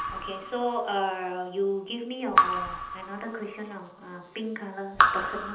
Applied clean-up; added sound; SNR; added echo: none; Raindrop / Drip; -2 dB; reverberation time 1.2 s.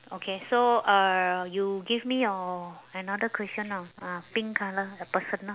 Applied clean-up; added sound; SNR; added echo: none; none; none; none.